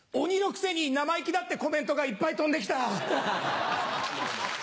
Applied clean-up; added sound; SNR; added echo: none; none; none; none.